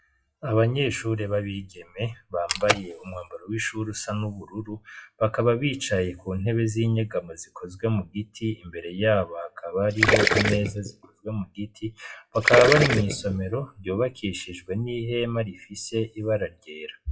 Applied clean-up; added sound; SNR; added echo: classical method WPE with log-MMSE.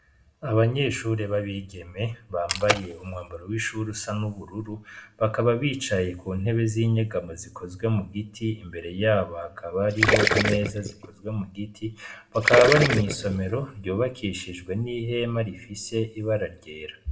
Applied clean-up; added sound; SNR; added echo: none; Gurgling; -1 dB; reverberation time 0.4 s.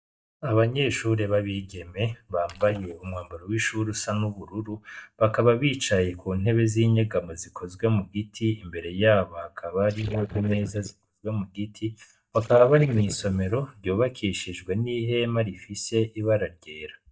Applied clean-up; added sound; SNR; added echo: neural mask model DeepFilterNet 3.